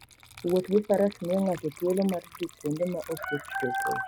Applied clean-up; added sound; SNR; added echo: none; Water / Liquid; 18 dB; none.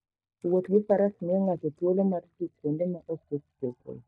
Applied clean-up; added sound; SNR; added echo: neural mask model DeepFilterNet 3.